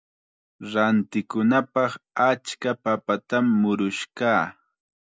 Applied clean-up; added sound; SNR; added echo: none; none; none; none.